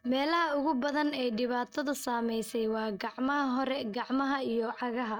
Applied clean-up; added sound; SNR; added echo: neural mask model RNNoise.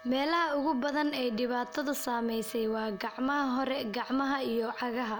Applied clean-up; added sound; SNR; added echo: none; Wind instrument, woodwind instrument; 20 dB; none.